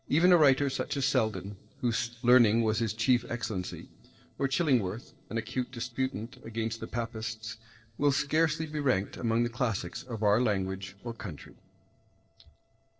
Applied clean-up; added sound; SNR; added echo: neural separator model SepFormer DNS4.